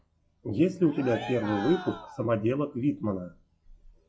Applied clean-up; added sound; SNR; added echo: classical method log-MMSE.